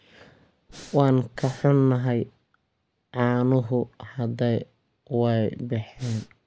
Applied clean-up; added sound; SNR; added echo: none; Breathing; 19 dB; none.